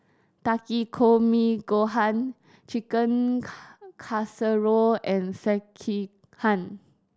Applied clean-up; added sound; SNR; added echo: none; none; none; none.